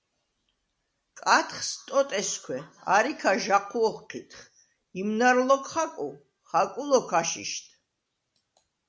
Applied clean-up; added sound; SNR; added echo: none; none; none; none.